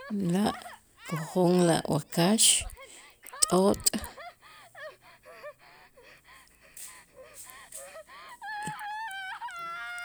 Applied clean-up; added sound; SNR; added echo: none; Gasp; 13 dB; none.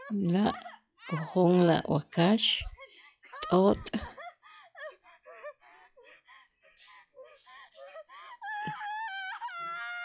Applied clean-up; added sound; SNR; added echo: classical method log-MMSE.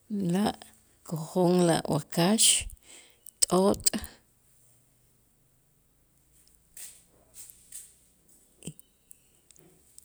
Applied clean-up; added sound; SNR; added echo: none; none; none; none.